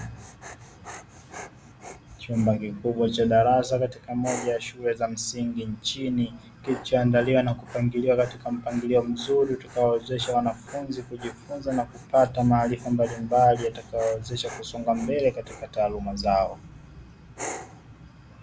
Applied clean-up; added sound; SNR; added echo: none; Dog; 19 dB; none.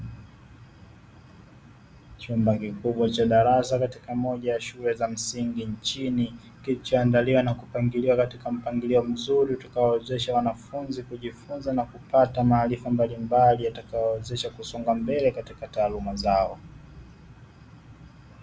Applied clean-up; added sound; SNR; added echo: none; none; none; none.